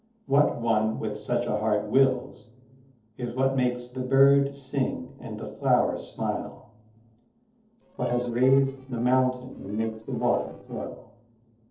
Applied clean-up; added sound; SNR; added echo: neural separator model SepFormer DNS4.